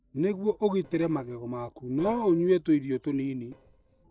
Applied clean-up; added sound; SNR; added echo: neural separator model SepFormer DNS4.